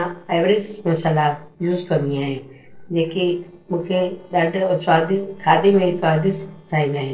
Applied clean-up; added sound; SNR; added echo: neural separator model SepFormer DNS4.